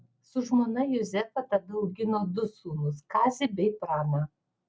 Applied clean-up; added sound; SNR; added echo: none; none; none; none.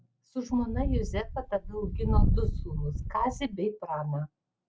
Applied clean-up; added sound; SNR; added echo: none; Wind; -4 dB; none.